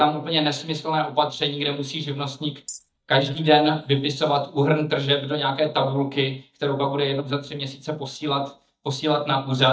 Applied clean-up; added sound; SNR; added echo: neural mask model DeepFilterNet 3.